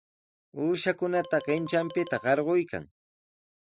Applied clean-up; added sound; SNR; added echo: none; Marimba, xylophone; 17 dB; none.